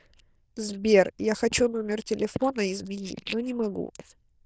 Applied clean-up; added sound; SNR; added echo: neural diffusion model UNIVERSE++.